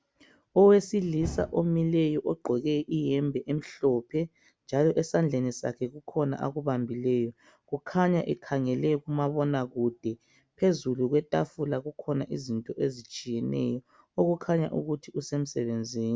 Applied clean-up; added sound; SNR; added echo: none; none; none; none.